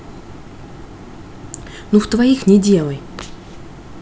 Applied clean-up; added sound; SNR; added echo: none; none; none; none.